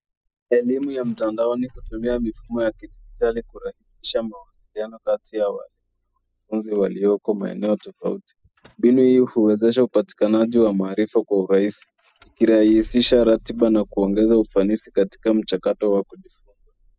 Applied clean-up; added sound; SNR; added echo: classical method spectral subtraction.